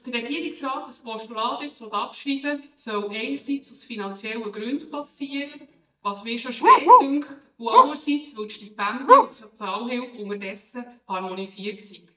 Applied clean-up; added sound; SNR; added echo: neural mask model DeepFilterNet 3.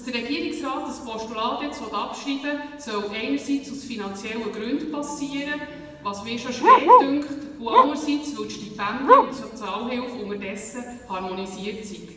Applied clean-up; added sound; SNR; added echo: none; Bark; -4 dB; reverberation time 1.1 s.